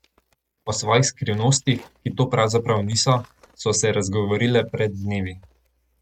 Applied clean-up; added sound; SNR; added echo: neural mask model RNNoise.